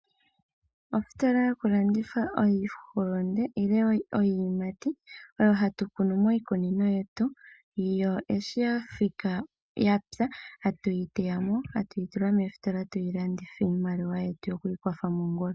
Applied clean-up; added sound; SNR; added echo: none; none; none; none.